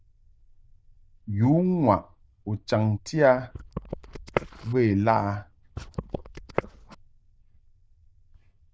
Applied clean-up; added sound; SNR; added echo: neural diffusion model UNIVERSE++.